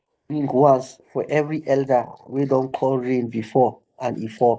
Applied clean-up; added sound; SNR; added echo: neural mask model Resemble Enhance denoiser.